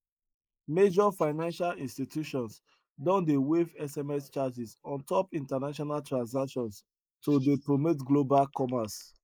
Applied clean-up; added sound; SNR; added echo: neural mask model Resemble Enhance denoiser.